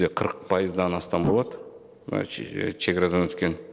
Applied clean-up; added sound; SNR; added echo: neural separator model SepFormer DNS4.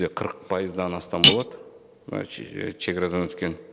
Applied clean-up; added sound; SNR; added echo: none; Cutlery, silverware; -3 dB; none.